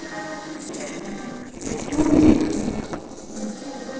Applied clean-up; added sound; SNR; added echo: neural separator model SepFormer DNS4.